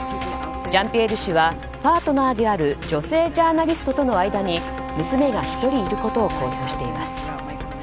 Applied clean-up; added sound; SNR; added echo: none; Wind instrument, woodwind instrument; 10 dB; none.